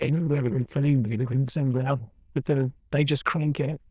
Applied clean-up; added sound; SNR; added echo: neural diffusion model UNIVERSE++.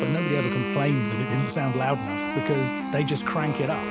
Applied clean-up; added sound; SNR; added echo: none; Musical instrument + Wind instrument, woodwind instrument; 3 dB; none.